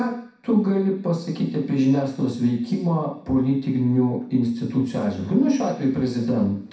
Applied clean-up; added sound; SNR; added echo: none; none; none; reverberation time 0.6 s.